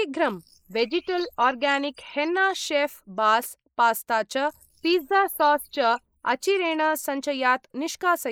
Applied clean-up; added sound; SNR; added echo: neural mask model Resemble Enhance denoiser.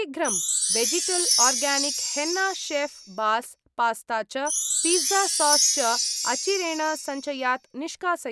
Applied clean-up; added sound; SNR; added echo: none; Chime; -1 dB; none.